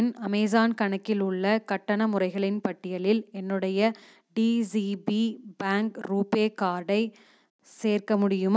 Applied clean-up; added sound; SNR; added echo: none; none; none; none.